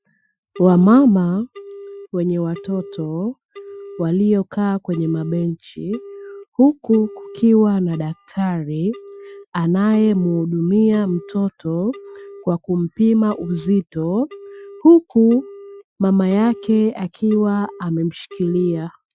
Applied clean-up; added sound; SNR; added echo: classical method Wiener filter.